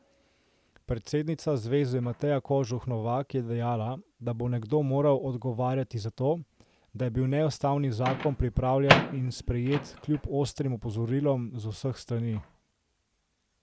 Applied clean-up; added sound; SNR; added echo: none; Microwave oven; 8 dB; none.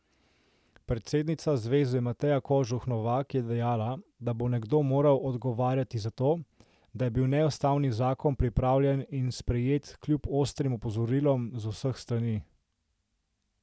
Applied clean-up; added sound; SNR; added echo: none; none; none; none.